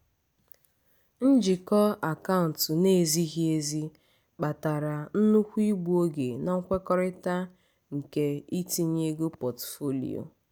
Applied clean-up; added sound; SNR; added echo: none; none; none; none.